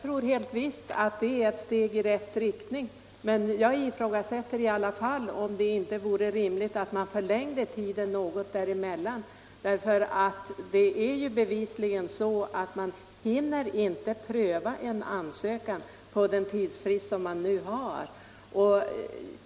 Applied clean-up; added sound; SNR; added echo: none; none; none; none.